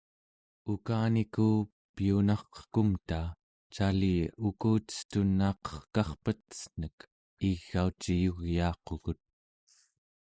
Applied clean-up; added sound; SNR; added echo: neural mask model Resemble Enhance denoiser.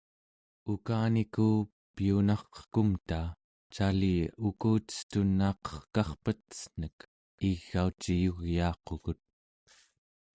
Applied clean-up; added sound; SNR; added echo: none; none; none; none.